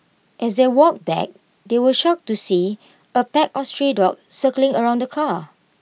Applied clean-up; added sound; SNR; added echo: none; none; none; none.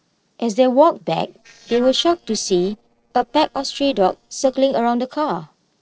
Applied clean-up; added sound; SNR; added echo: neural separator model SepFormer DNS4.